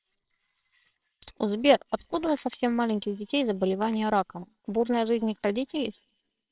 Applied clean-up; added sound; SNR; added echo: neural separator model SepFormer WHAMR!.